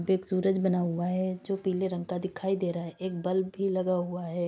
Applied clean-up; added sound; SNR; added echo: none; none; none; none.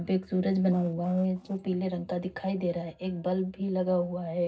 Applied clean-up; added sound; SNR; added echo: neural separator model SepFormer DNS4.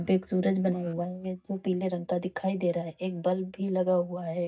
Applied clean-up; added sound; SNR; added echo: neural mask model DeepFilterNet 3.